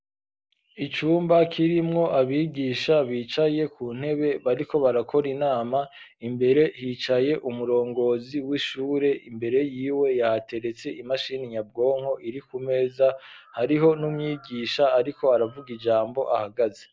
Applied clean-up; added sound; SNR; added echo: none; none; none; none.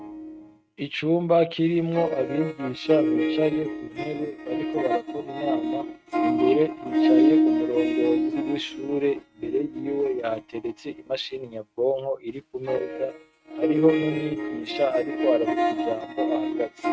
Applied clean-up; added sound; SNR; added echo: neural mask model RNNoise.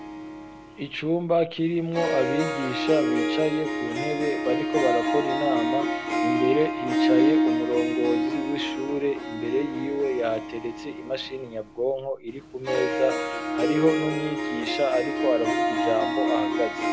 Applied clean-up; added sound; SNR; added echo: none; Harp; -1 dB; none.